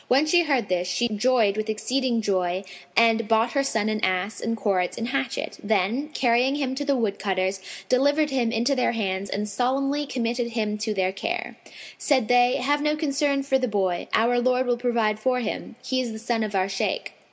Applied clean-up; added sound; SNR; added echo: none; none; none; none.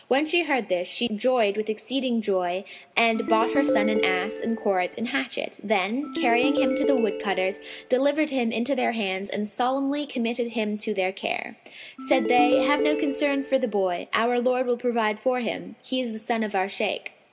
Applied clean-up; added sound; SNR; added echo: none; Ringtone; 2 dB; none.